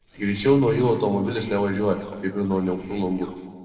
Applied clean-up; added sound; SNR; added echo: neural separator model SepFormer DNS4.